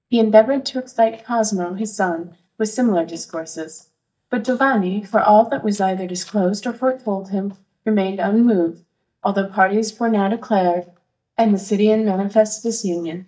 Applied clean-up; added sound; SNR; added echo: neural mask model DeepFilterNet 3.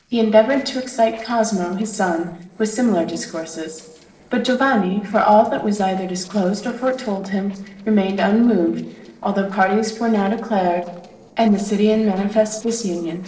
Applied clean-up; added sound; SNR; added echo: neural separator model SepFormer DNS4.